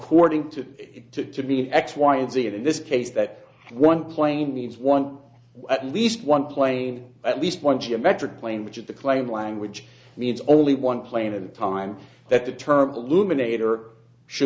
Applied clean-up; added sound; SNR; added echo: none; none; none; none.